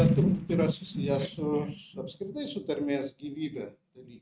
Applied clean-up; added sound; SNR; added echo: neural mask model RNNoise.